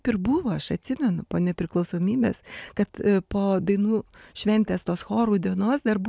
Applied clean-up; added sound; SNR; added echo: none; none; none; none.